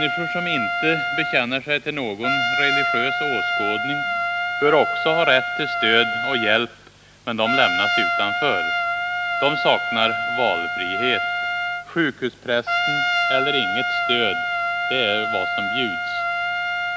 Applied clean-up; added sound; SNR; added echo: none; Trumpet; -1 dB; none.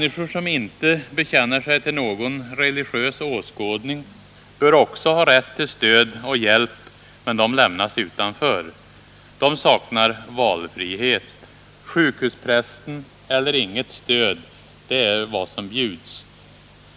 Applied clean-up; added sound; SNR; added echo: none; none; none; none.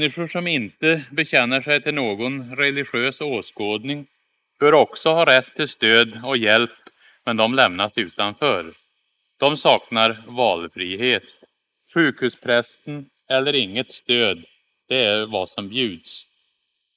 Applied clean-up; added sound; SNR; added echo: neural mask model Resemble Enhance denoiser.